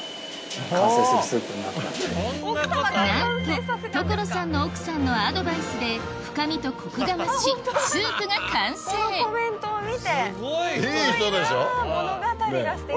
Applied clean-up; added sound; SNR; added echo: none; none; none; none.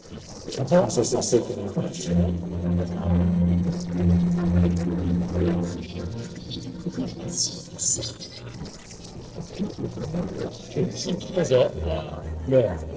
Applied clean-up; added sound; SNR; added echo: neural separator model SepFormer DNS4.